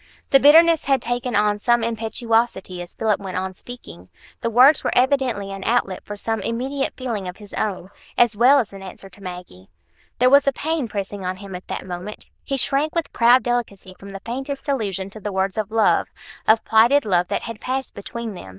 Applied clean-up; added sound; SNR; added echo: neural diffusion model UNIVERSE++.